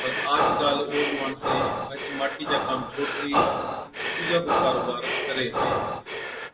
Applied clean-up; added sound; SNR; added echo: none; Breathing; -2 dB; reverberation time 1.4 s.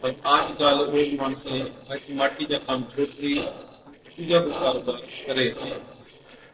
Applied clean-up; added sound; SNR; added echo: neural separator model SepFormer DNS4.